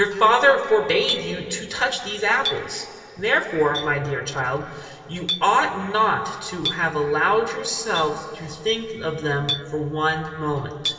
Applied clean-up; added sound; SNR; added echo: none; Chink, clink; 12 dB; reverberation time 2.9 s.